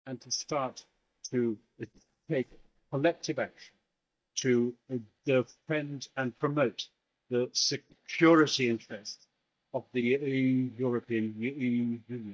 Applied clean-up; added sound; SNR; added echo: neural mask model DeepFilterNet 3.